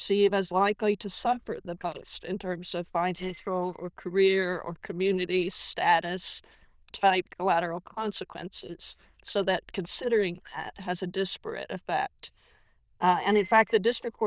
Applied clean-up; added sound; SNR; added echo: neural diffusion model UNIVERSE++.